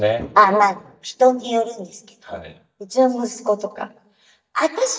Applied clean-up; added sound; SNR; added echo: neural mask model DeepFilterNet 3.